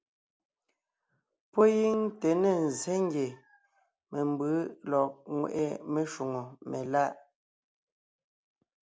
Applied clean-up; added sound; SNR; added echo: none; none; none; none.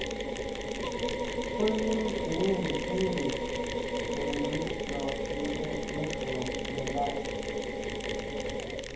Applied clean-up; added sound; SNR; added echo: none; Mechanisms; -2 dB; reverberation time 0.9 s.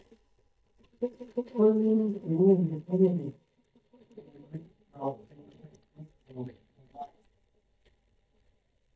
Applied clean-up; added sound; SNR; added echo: neural mask model DeepFilterNet 3.